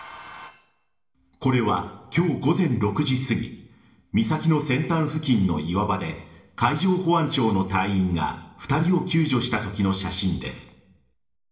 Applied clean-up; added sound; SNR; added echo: none; none; none; reverberation time 0.8 s.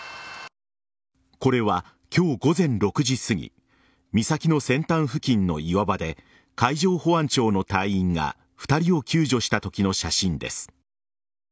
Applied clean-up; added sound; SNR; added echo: none; none; none; none.